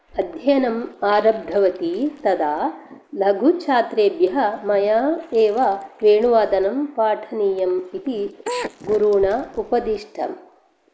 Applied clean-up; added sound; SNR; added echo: neural mask model Resemble Enhance denoiser.